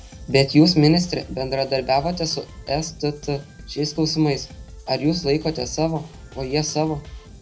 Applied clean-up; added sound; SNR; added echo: none; Drum kit; 18 dB; reverberation time 0.3 s.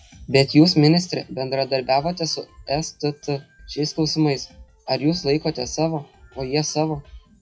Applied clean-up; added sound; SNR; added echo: classical method WPE with log-MMSE.